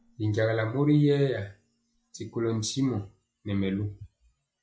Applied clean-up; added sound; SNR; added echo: classical method log-MMSE.